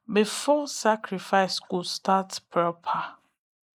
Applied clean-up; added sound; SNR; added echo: neural mask model Resemble Enhance denoiser.